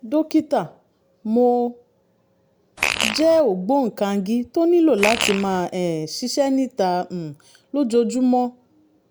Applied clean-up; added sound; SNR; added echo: none; Fart; 3 dB; none.